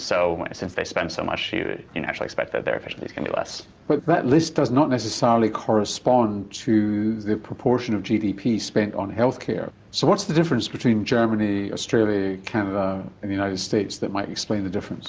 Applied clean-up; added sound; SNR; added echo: none; none; none; none.